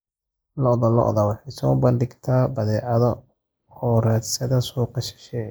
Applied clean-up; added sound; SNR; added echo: neural mask model Resemble Enhance denoiser.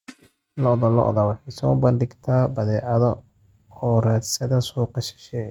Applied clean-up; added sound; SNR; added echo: neural mask model RNNoise.